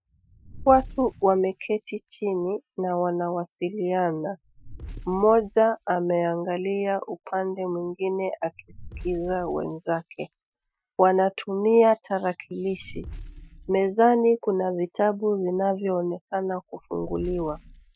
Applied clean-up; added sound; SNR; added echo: classical method Wiener filter.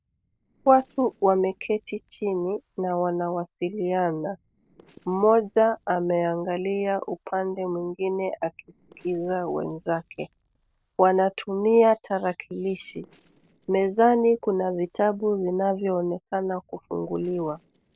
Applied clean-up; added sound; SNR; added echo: neural separator model SepFormer DNS4.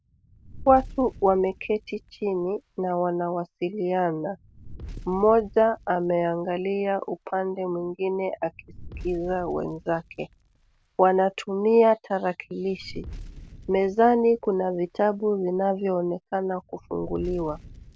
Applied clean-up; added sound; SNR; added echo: none; Fire; 19 dB; none.